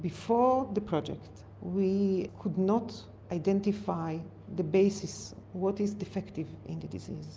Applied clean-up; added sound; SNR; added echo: none; none; none; none.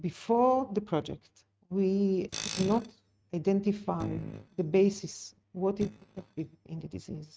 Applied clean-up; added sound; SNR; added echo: neural mask model RNNoise.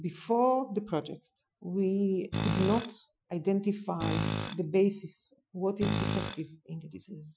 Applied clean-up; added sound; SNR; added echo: classical method Wiener filter.